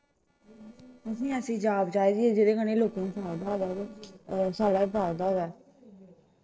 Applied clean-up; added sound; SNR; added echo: neural separator model SepFormer DNS4.